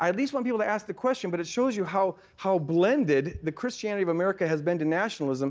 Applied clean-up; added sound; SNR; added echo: none; none; none; none.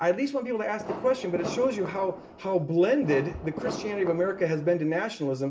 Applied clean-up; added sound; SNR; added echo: none; Fireworks; 11 dB; reverberation time 0.4 s.